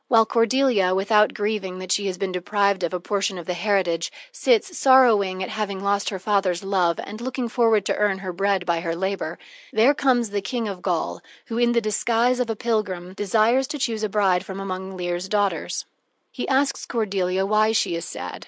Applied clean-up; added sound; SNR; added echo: none; none; none; none.